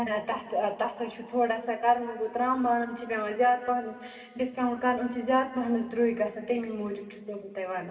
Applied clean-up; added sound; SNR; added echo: none; none; none; reverberation time 2.3 s.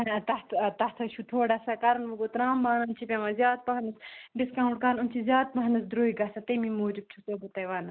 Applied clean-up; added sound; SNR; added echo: none; none; none; none.